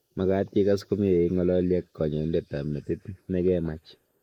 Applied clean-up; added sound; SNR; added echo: neural mask model Resemble Enhance denoiser.